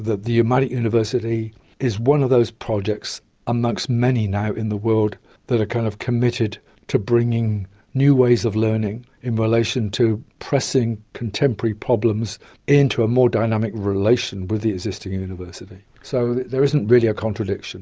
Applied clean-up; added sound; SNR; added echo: none; none; none; none.